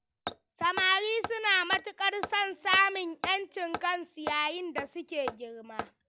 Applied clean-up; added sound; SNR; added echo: none; Hammer; 11 dB; none.